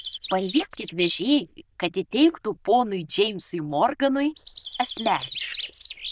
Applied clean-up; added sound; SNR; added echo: neural diffusion model UNIVERSE++.